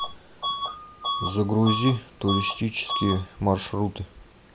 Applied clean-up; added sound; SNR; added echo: none; Bus / Alarm; 6 dB; none.